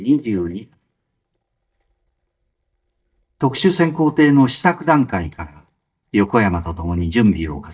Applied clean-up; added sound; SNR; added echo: neural mask model DeepFilterNet 3.